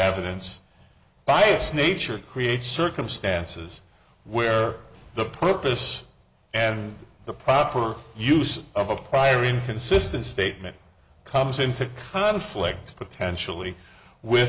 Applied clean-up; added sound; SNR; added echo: none; none; none; none.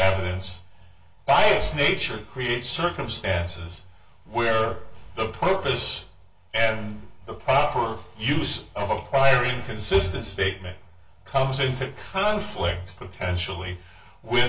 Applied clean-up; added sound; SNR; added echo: none; none; none; reverberation time 0.2 s.